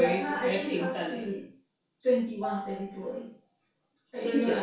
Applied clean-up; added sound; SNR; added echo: none; Marimba, xylophone; 13 dB; reverberation time 0.3 s.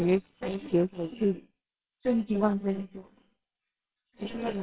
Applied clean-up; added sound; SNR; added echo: neural separator model SepFormer WHAMR!.